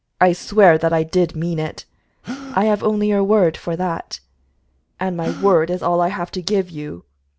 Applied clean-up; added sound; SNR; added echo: none; Gasp; 17 dB; none.